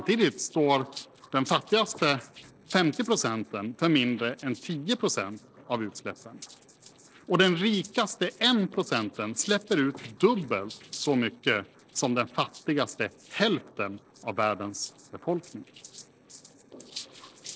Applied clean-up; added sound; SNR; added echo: neural separator model SepFormer DNS4.